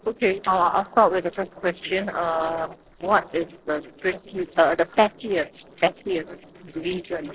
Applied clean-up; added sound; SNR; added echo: neural separator model SepFormer DNS4.